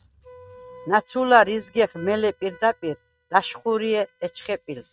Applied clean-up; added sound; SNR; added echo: neural mask model RNNoise.